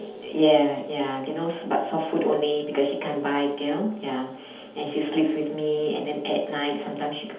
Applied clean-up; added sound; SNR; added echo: none; none; none; reverberation time 0.6 s.